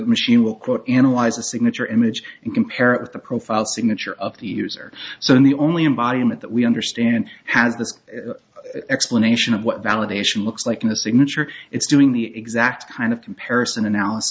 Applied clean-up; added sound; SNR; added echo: none; none; none; none.